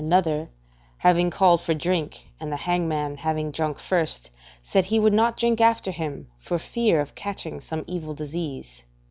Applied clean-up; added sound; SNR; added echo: none; none; none; none.